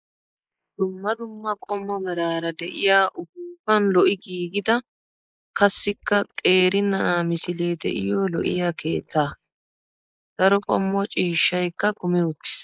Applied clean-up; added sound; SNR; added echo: neural mask model Resemble Enhance denoiser.